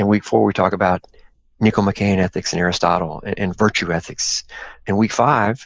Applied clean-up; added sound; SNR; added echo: neural mask model Resemble Enhance denoiser.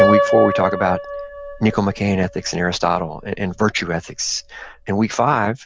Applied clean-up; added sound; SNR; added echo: none; Piano; 3 dB; none.